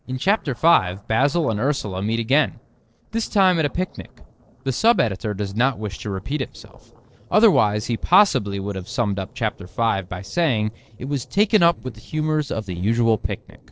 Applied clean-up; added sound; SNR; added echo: neural separator model SepFormer DNS4.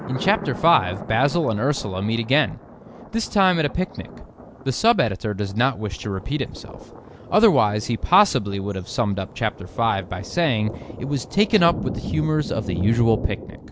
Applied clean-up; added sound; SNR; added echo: none; Thunder; 12 dB; none.